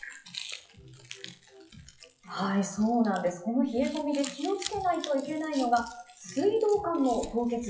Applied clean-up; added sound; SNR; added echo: classical method WPE with log-MMSE.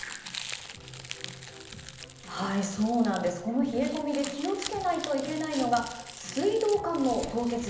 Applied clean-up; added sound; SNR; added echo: none; Crumpling, crinkling; 13 dB; reverberation time 0.8 s.